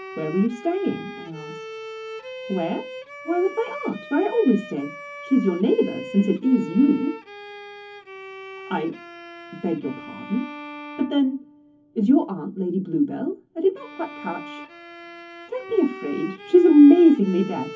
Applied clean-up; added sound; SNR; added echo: none; Bowed string instrument; 16 dB; reverberation time 0.3 s.